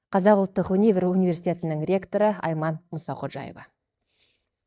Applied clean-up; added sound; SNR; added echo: neural mask model DeepFilterNet 3.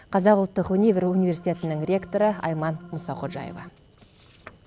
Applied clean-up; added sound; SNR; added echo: none; Organ; 17 dB; none.